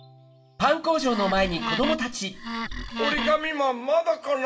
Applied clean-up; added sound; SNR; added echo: none; Wood; 5 dB; reverberation time 0.8 s.